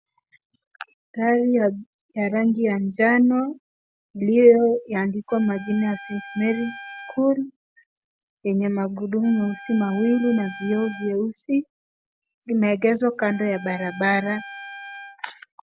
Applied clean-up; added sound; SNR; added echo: none; Trumpet; 18 dB; none.